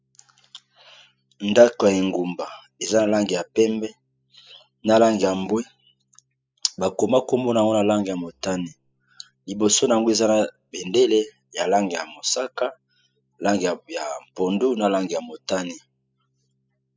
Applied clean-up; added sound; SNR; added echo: classical method spectral subtraction.